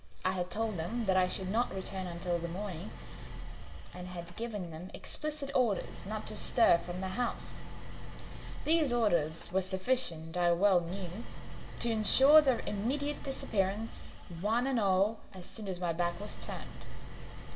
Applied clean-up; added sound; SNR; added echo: none; Idling; 13 dB; reverberation time 1.1 s.